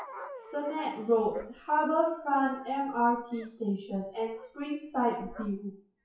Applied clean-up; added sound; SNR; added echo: classical method WPE with log-MMSE.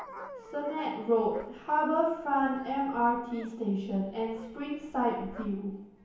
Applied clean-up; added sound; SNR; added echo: none; Dog; 18 dB; reverberation time 1.0 s.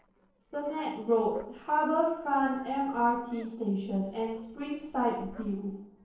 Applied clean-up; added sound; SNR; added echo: neural separator model SepFormer DNS4.